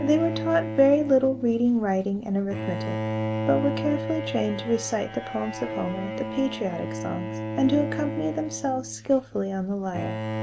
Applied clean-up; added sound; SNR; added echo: none; Bowed string instrument; 6 dB; none.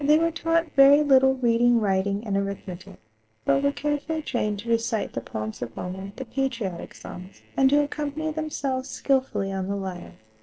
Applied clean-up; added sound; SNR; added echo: neural separator model SepFormer DNS4.